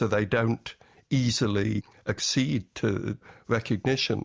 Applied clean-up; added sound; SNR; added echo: none; none; none; none.